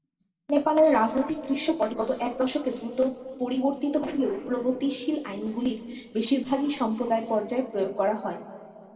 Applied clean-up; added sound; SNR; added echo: neural separator model SepFormer DNS4.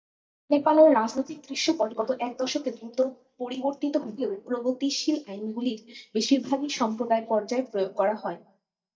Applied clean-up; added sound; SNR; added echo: neural mask model DeepFilterNet 3.